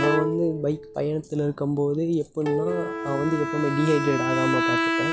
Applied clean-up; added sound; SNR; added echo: none; Bowed string instrument + Plucked string instrument; 2 dB; none.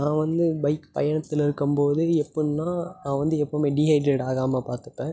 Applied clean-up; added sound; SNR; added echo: none; none; none; none.